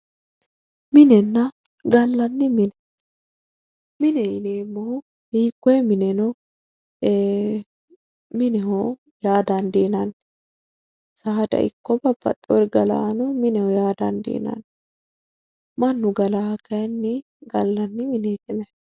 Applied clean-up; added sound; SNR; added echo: none; none; none; none.